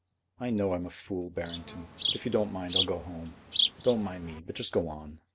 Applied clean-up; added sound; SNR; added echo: none; Insect; 0 dB; none.